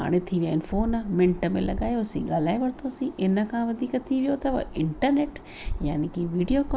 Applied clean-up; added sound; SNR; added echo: none; none; none; none.